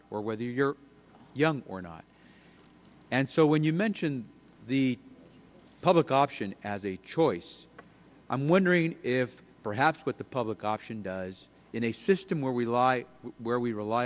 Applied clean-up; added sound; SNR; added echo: none; none; none; none.